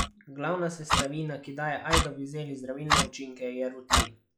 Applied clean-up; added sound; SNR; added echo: classical method log-MMSE.